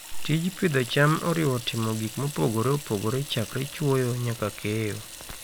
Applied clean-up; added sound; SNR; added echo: none; Sink (filling or washing) / Water tap, faucet; 14 dB; none.